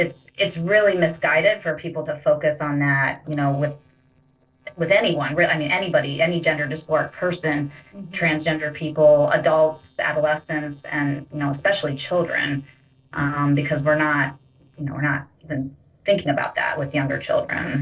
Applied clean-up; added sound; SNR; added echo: neural separator model SepFormer DNS4.